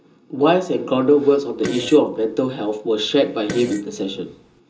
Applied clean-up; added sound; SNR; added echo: none; Fart; 16 dB; reverberation time 0.2 s.